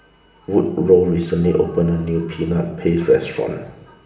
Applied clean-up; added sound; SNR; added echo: none; none; none; reverberation time 0.8 s.